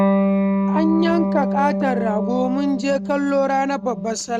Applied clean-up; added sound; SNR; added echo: neural mask model RNNoise.